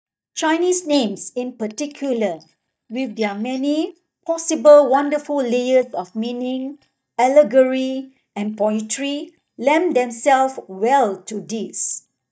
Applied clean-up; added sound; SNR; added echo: neural mask model DeepFilterNet 3.